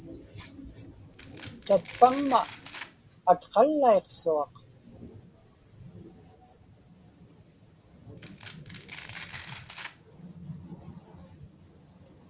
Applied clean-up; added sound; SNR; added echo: none; Domestic sounds, home sounds; 15 dB; none.